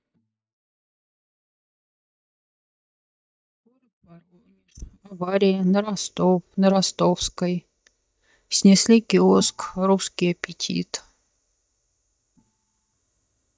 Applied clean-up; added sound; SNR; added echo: neural mask model DeepFilterNet 3.